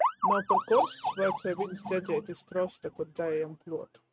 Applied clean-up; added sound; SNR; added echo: neural mask model RNNoise.